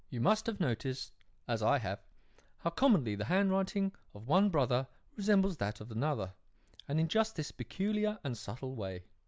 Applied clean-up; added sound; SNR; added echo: none; none; none; none.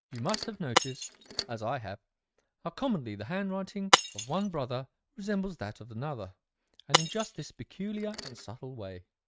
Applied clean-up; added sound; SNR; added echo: neural mask model RNNoise.